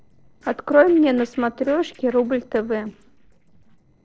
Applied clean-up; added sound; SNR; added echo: neural separator model SepFormer DNS4.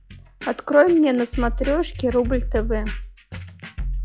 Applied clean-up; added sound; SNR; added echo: classical method log-MMSE.